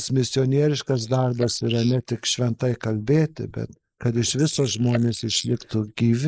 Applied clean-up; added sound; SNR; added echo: neural mask model Resemble Enhance denoiser.